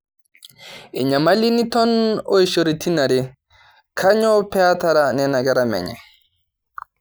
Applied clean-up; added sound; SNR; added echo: none; none; none; none.